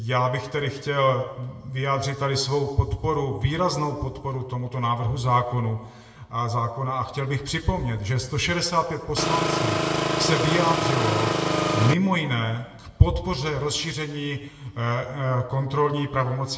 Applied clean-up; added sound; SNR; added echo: none; Engine; -1 dB; reverberation time 0.9 s.